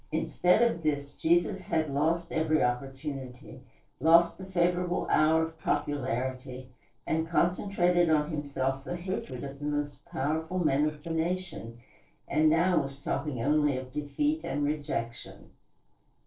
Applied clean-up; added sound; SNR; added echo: neural separator model SepFormer DNS4.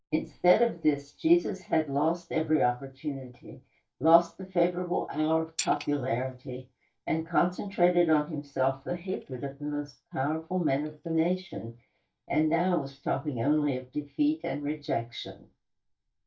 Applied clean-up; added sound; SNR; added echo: neural mask model DeepFilterNet 3.